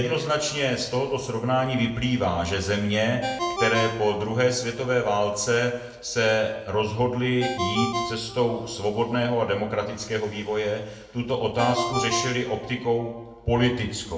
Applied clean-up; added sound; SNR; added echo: none; Ringtone; 10 dB; reverberation time 0.7 s.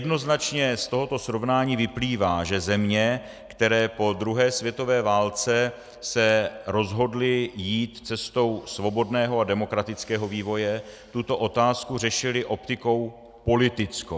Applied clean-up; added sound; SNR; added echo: none; none; none; none.